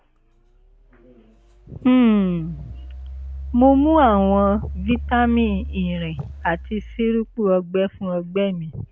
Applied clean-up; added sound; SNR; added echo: none; Engine; 13 dB; none.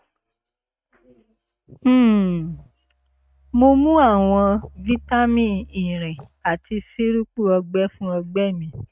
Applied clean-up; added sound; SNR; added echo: neural mask model RNNoise.